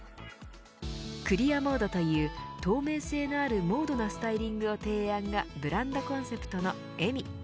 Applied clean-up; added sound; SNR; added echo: none; none; none; none.